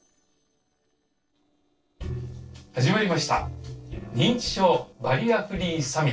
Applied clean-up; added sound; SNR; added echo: neural separator model SepFormer DNS4.